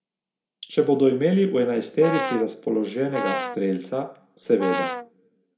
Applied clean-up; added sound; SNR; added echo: none; Brass instrument; 6 dB; reverberation time 0.5 s.